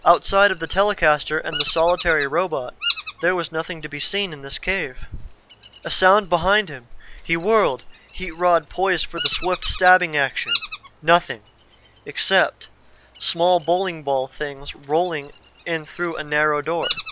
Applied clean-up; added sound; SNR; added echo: none; Bird vocalization, bird call, bird song; 6 dB; none.